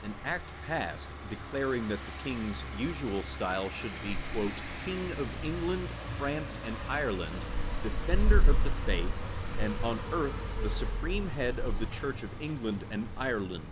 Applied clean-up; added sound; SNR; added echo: none; Car passing by; -4 dB; none.